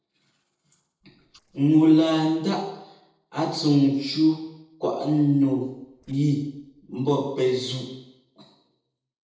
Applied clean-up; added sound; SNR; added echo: neural separator model SepFormer DNS4.